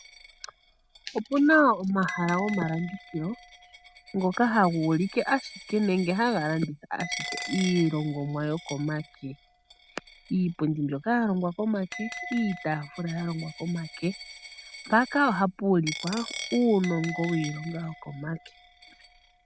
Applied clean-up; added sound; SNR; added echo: none; Coin (dropping) + Bell; 14 dB; none.